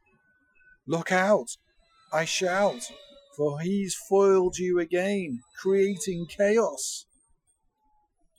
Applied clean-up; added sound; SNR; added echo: classical method Wiener filter.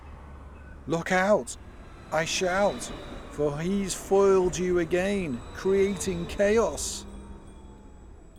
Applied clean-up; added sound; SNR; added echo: none; Vehicle; 14 dB; none.